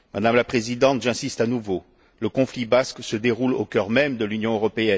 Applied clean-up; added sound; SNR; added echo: none; none; none; none.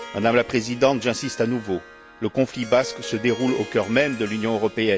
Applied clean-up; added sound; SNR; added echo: none; Harp; 16 dB; none.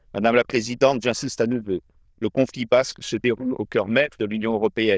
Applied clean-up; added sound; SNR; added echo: neural diffusion model UNIVERSE++.